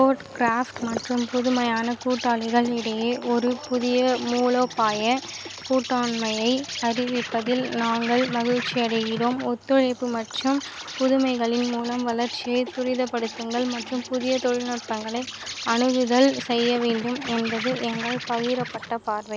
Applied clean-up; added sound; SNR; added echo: none; Insect; 12 dB; none.